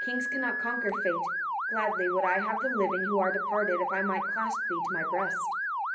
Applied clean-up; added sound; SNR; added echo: none; Motor vehicle (road) / Siren; -1 dB; reverberation time 0.5 s.